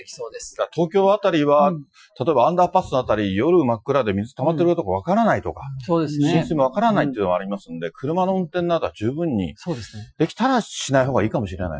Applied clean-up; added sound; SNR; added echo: classical method Wiener filter.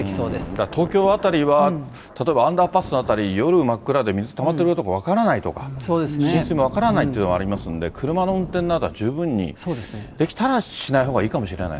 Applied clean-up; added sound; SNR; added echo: none; Thunder / Rain; 17 dB; none.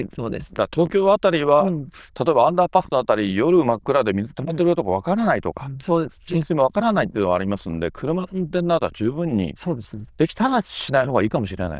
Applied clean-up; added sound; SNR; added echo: neural diffusion model UNIVERSE++.